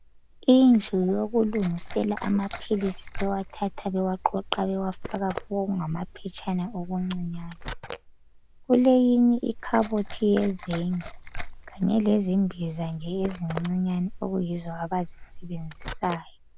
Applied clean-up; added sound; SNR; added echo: none; Liquid; 11 dB; none.